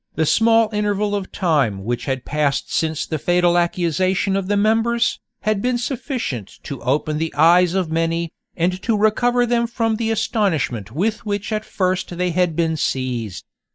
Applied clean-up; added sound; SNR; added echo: neural mask model Resemble Enhance denoiser.